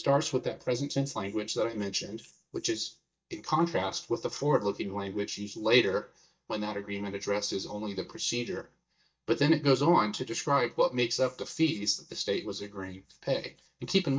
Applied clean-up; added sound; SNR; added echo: neural mask model DeepFilterNet 3.